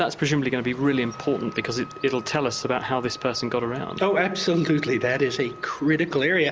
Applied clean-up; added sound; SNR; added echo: none; Bird + Wind instrument, woodwind instrument; 19 dB; none.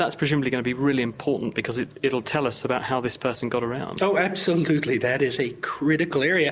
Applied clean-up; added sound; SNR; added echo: none; none; none; none.